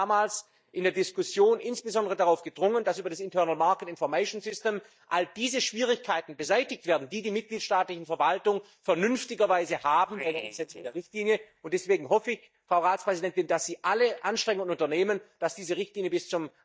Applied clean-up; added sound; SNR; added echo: neural mask model DeepFilterNet 3.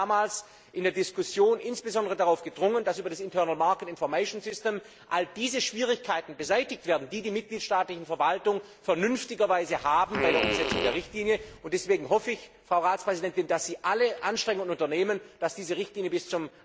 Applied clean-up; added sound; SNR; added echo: none; Fart; 3 dB; none.